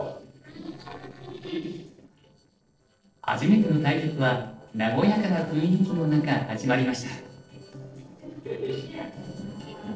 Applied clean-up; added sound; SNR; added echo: neural separator model SepFormer DNS4.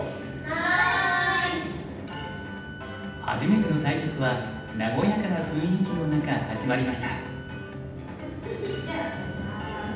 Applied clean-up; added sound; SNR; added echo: none; Bowed string instrument; 19 dB; reverberation time 0.8 s.